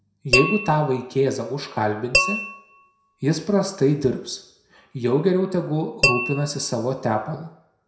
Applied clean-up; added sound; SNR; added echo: none; Tap / Glass; 3 dB; reverberation time 0.5 s.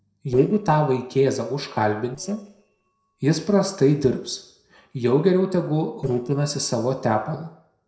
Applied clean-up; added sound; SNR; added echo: neural separator model SepFormer DNS4.